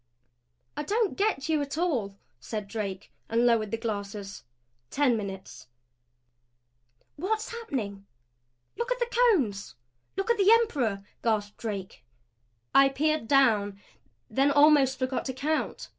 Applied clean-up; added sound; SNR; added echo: none; none; none; none.